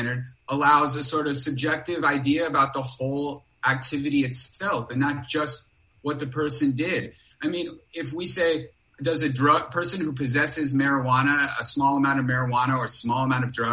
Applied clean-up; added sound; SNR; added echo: none; none; none; none.